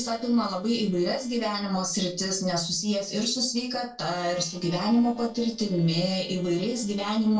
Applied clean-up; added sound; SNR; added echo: neural separator model SepFormer DNS4.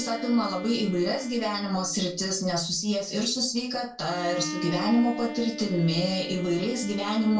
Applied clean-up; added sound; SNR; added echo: none; Bowed string instrument; 12 dB; reverberation time 0.2 s.